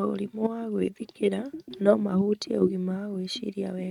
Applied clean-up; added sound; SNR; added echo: neural mask model RNNoise.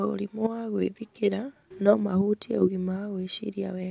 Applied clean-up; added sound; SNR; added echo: none; none; none; none.